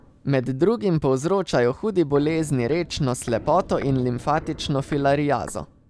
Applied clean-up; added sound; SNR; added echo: none; Walk, footsteps; 19 dB; none.